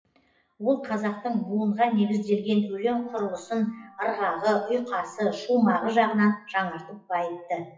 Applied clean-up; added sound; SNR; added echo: classical method WPE with log-MMSE.